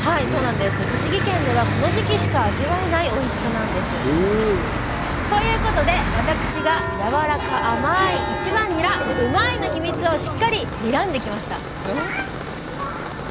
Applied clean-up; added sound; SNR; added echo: none; Church bell / Traffic noise, roadway noise; 1 dB; none.